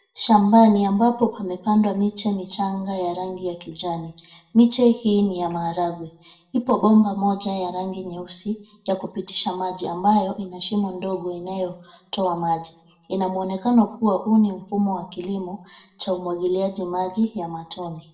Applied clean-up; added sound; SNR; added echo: none; none; none; reverberation time 0.5 s.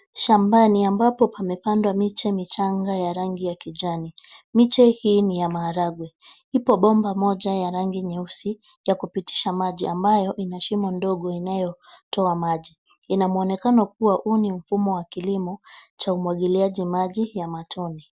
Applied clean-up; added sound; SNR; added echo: none; none; none; none.